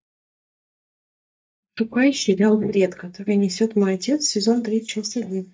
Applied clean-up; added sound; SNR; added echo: neural mask model DeepFilterNet 3.